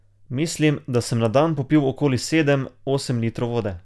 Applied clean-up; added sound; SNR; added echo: none; none; none; none.